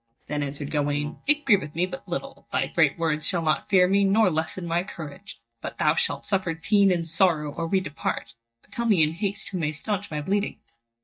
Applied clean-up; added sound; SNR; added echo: neural mask model DeepFilterNet 3.